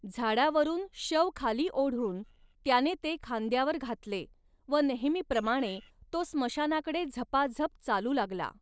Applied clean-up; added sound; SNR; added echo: neural separator model SepFormer DNS4.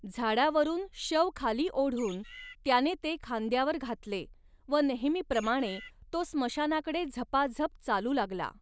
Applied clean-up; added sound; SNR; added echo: none; Bird; 18 dB; none.